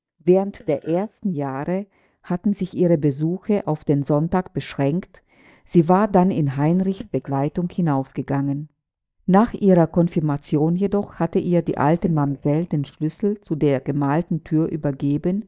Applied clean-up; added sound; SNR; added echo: neural mask model DeepFilterNet 3.